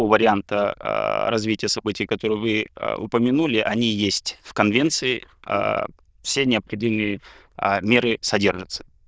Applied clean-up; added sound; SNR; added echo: neural diffusion model UNIVERSE++.